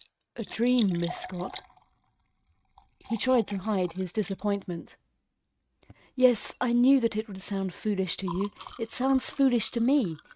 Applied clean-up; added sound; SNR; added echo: neural mask model RNNoise.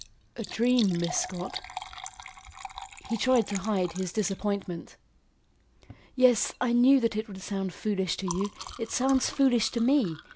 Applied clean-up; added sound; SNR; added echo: none; Liquid; 15 dB; none.